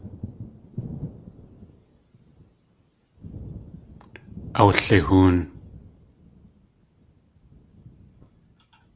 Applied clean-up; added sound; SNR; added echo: none; Thunder; 15 dB; none.